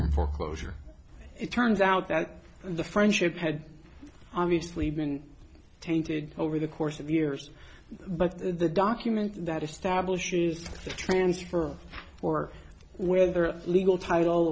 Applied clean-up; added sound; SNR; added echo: none; none; none; none.